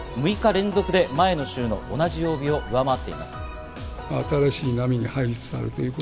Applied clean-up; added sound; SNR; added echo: none; none; none; none.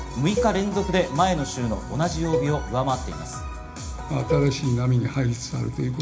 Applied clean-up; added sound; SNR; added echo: none; Cowbell; 10 dB; reverberation time 0.4 s.